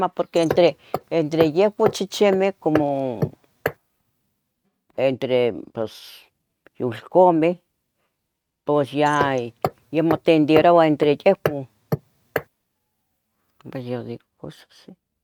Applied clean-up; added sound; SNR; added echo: neural mask model RNNoise.